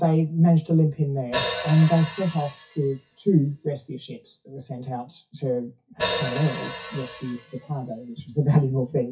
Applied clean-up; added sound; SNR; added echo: classical method WPE with log-MMSE.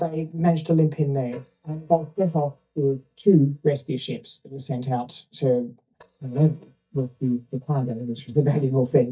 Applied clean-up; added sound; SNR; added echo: neural mask model DeepFilterNet 3.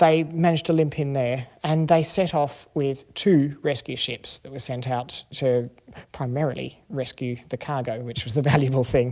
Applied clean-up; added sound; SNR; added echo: none; none; none; none.